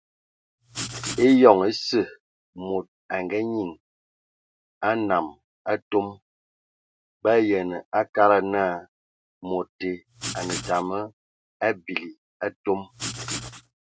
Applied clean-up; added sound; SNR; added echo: none; Writing; 9 dB; none.